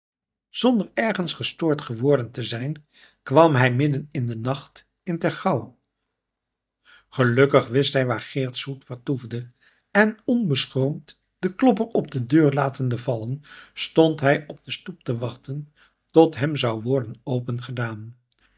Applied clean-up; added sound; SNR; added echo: neural mask model DeepFilterNet 3.